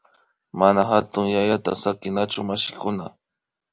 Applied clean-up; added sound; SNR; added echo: none; none; none; none.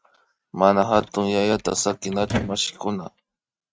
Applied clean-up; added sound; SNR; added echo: neural mask model RNNoise.